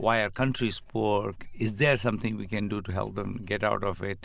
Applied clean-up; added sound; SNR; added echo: none; Writing; 14 dB; none.